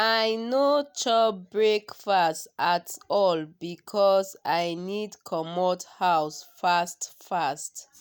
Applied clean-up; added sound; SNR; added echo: none; none; none; none.